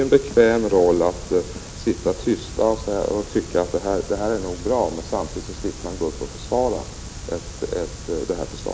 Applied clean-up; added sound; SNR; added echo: none; none; none; none.